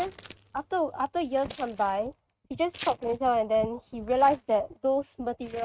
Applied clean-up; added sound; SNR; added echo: neural mask model RNNoise.